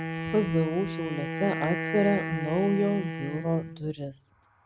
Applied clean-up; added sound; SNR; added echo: none; Wind instrument, woodwind instrument; 5 dB; none.